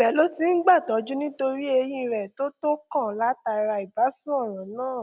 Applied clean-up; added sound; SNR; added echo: none; none; none; none.